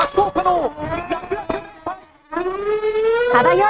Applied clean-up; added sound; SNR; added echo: neural mask model RNNoise.